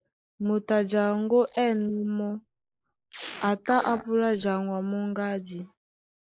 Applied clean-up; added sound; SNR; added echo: neural mask model Resemble Enhance denoiser.